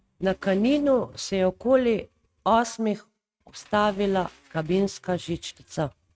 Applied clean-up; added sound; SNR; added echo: neural mask model RNNoise.